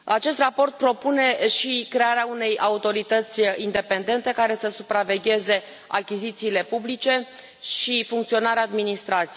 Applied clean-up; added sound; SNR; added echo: none; none; none; none.